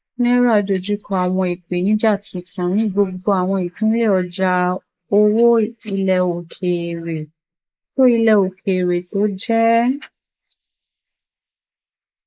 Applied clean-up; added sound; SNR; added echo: neural mask model Resemble Enhance denoiser.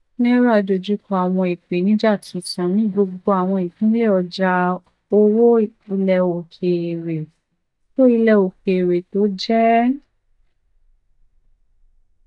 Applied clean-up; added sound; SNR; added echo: neural mask model DeepFilterNet 3.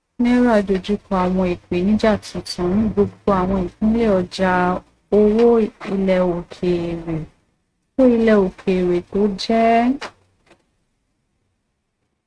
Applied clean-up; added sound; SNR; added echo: neural mask model RNNoise.